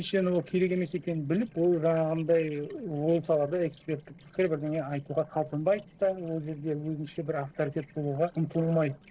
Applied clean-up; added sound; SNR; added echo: neural separator model SepFormer DNS4.